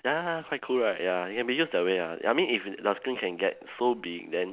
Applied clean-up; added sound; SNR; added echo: none; none; none; none.